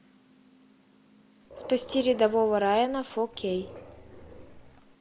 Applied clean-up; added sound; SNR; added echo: none; Dog; 17 dB; none.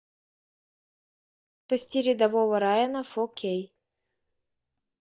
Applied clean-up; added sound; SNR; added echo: neural mask model DeepFilterNet 3.